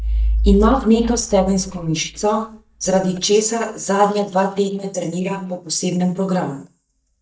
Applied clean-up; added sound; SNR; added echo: neural mask model DeepFilterNet 3.